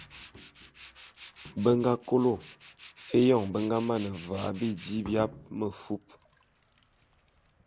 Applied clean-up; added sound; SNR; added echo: none; Tools; 18 dB; none.